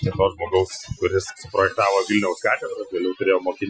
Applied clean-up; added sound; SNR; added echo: classical method Wiener filter.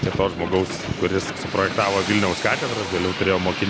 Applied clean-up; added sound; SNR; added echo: none; Hiss; 6 dB; none.